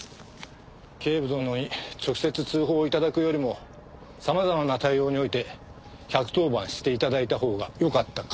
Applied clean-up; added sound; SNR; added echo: none; none; none; none.